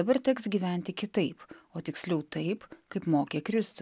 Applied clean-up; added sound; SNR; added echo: none; none; none; none.